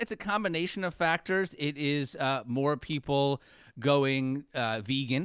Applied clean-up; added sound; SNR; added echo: none; none; none; none.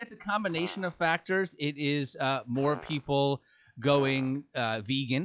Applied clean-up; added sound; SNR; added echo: classical method log-MMSE.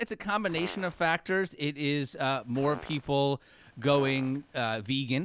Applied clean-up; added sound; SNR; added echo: none; Fart; 16 dB; none.